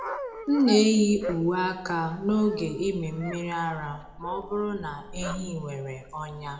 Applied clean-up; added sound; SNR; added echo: none; Dog; 13 dB; reverberation time 0.6 s.